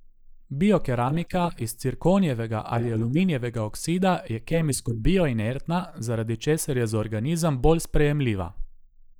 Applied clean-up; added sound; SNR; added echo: neural mask model Resemble Enhance denoiser.